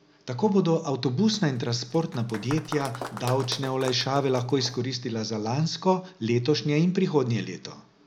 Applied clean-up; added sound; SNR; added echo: none; Applause; 15 dB; none.